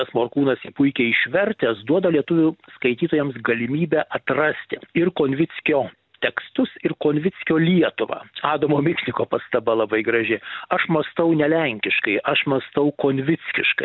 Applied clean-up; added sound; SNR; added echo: none; none; none; none.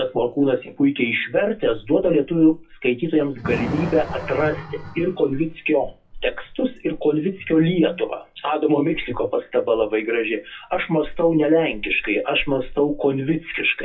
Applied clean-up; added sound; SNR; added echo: classical method WPE with log-MMSE.